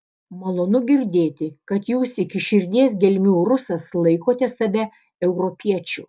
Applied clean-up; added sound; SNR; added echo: none; none; none; none.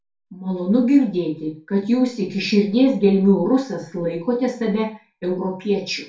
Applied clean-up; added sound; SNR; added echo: none; none; none; reverberation time 0.3 s.